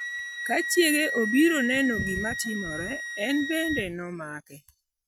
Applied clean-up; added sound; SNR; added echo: none; Wind instrument, woodwind instrument; 5 dB; none.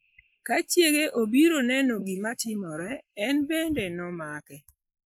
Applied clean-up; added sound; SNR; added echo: neural mask model Resemble Enhance denoiser.